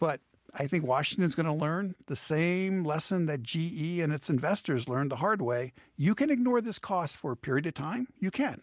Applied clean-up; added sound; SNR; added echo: none; none; none; none.